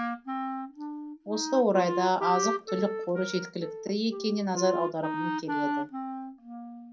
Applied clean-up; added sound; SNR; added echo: none; Wind instrument, woodwind instrument; 3 dB; reverberation time 0.3 s.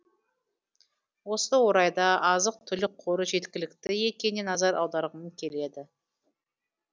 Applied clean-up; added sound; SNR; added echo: none; none; none; none.